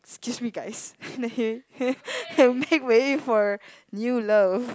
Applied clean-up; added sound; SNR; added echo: none; none; none; none.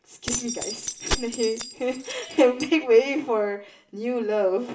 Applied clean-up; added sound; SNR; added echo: none; Keys jangling; 8 dB; reverberation time 0.4 s.